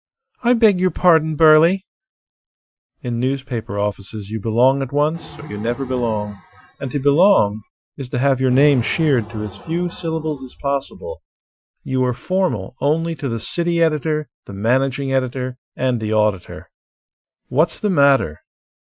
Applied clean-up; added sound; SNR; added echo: classical method Wiener filter.